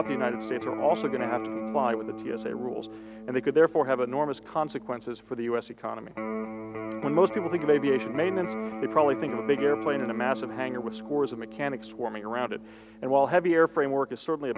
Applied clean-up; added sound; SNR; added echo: none; Electric guitar; 9 dB; none.